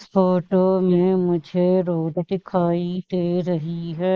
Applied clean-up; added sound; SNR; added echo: neural mask model Resemble Enhance denoiser.